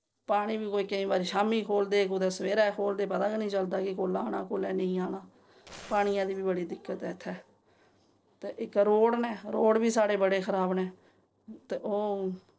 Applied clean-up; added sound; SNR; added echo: neural separator model SepFormer DNS4.